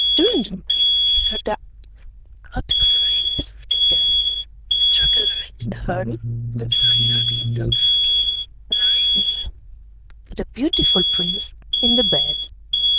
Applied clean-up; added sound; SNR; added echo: neural diffusion model UNIVERSE++.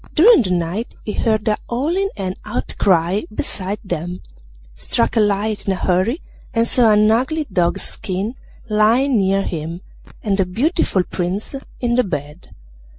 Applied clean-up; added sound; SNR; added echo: none; none; none; none.